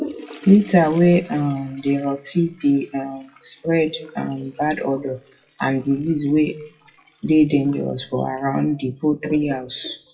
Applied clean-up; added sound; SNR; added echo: classical method WPE with log-MMSE.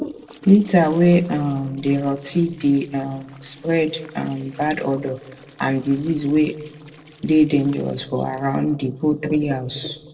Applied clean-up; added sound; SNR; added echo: neural separator model SepFormer DNS4.